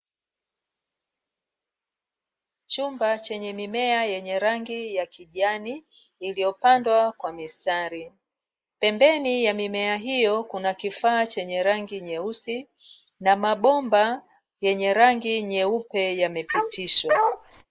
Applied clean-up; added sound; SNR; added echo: neural mask model Resemble Enhance denoiser.